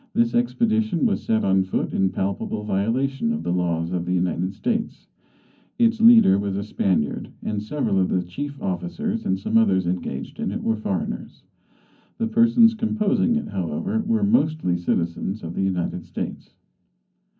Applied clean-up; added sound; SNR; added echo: none; none; none; reverberation time 0.4 s.